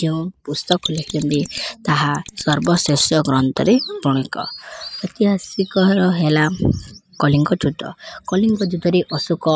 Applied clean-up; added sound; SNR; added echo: neural mask model Resemble Enhance denoiser.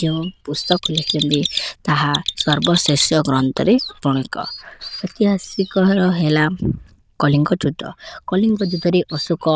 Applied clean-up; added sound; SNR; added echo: neural diffusion model UNIVERSE++.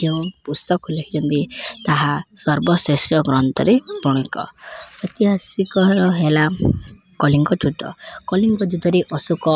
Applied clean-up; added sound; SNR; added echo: none; none; none; none.